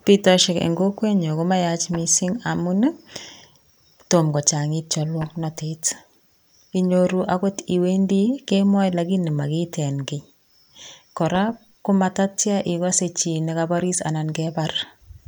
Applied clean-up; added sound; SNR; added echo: none; Tap; 19 dB; none.